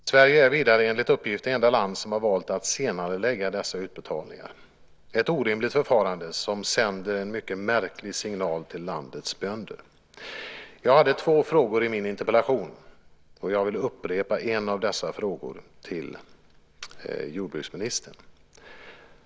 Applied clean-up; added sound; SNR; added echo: none; none; none; none.